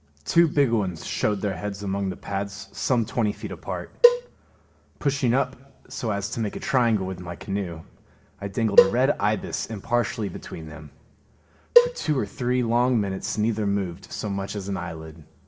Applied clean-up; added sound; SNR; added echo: none; Cowbell; -2 dB; reverberation time 1.0 s.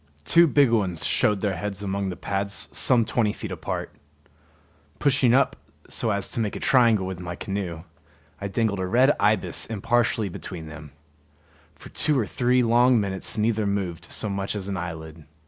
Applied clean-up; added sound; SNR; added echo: none; none; none; none.